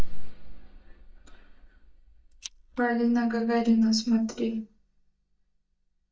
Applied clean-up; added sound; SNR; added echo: neural mask model DeepFilterNet 3.